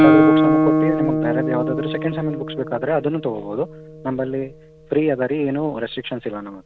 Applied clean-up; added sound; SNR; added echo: none; Guitar; -3 dB; none.